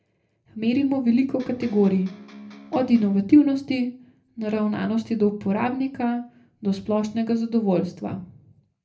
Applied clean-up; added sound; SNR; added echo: none; Electric guitar; 19 dB; reverberation time 0.3 s.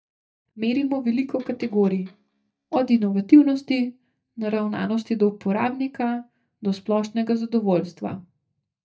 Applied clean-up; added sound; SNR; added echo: neural mask model DeepFilterNet 3.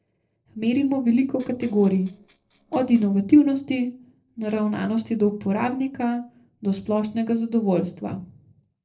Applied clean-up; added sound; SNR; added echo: neural separator model SepFormer DNS4.